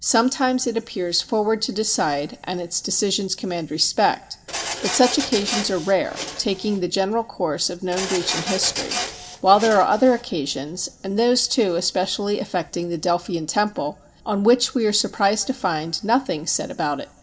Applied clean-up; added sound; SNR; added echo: none; Printer; 7 dB; reverberation time 0.7 s.